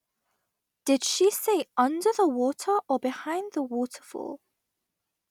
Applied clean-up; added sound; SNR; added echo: none; none; none; none.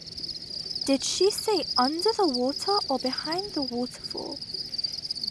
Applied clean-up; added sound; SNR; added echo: none; Cricket; 4 dB; none.